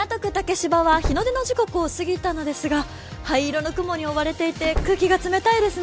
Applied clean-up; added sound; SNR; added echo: none; Slam; 9 dB; none.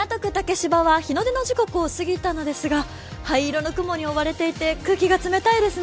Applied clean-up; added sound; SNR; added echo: none; none; none; none.